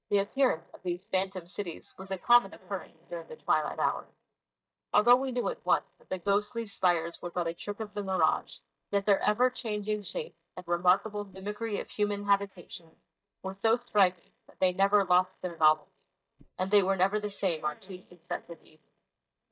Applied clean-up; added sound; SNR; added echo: neural mask model DeepFilterNet 3.